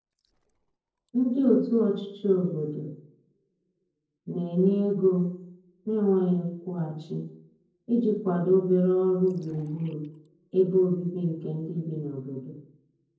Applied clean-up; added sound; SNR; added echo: neural separator model SepFormer DNS4.